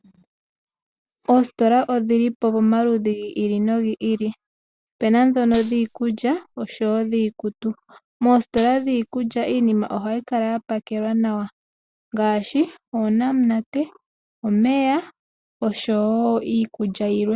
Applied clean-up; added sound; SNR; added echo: none; Gunshot, gunfire; 16 dB; none.